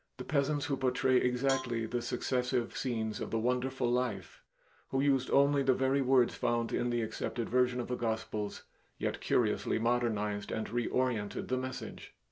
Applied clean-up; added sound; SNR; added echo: none; Cowbell; 15 dB; none.